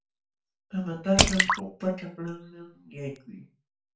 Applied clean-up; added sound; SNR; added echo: none; Drip / Splash, splatter; -5 dB; reverberation time 0.3 s.